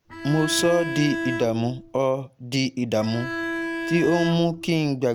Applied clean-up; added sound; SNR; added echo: none; Bowed string instrument; 6 dB; none.